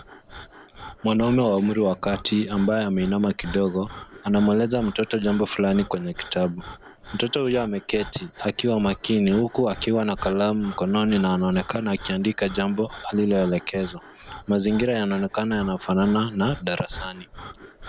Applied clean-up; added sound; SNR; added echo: none; Breathing; 17 dB; none.